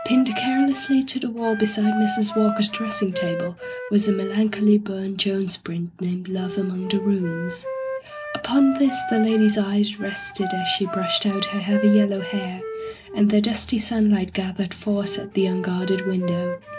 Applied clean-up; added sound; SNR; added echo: none; Wind instrument, woodwind instrument; 10 dB; none.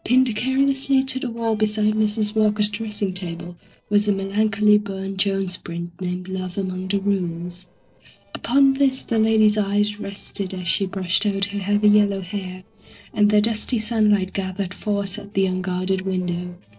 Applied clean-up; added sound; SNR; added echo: neural separator model SepFormer DNS4.